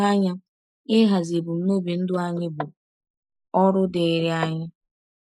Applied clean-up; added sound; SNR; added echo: neural mask model Resemble Enhance denoiser.